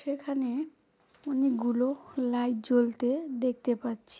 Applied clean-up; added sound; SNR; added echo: none; none; none; none.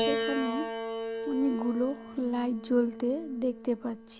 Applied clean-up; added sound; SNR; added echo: none; Piano; 5 dB; none.